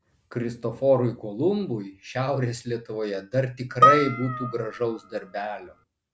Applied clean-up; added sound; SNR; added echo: none; Harp; -2 dB; none.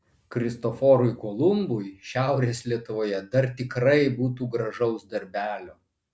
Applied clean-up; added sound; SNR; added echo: none; none; none; none.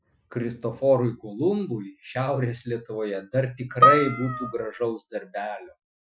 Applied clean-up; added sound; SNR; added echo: classical method Wiener filter.